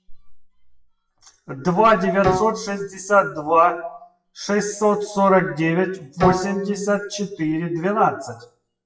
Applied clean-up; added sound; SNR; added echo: classical method WPE with log-MMSE.